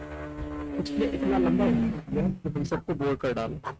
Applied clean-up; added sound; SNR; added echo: neural mask model RNNoise.